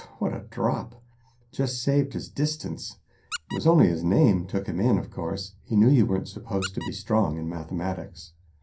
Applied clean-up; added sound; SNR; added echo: none; Squeak; 18 dB; reverberation time 0.3 s.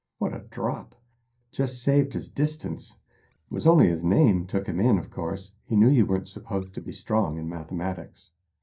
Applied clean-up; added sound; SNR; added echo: neural mask model DeepFilterNet 3.